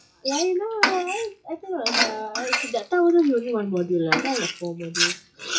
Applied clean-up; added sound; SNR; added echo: classical method WPE with log-MMSE.